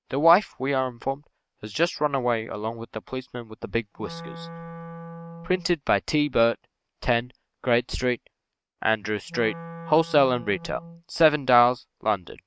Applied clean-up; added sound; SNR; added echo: neural mask model RNNoise.